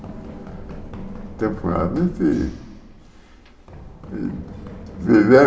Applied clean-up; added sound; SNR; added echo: none; Run; 14 dB; reverberation time 0.7 s.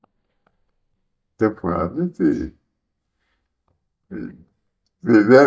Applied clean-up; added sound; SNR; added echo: neural mask model DeepFilterNet 3.